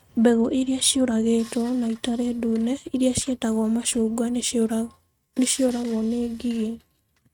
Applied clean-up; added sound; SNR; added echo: neural mask model RNNoise.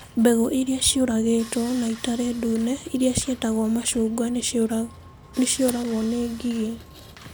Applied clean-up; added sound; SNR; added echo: none; Sawing; 20 dB; none.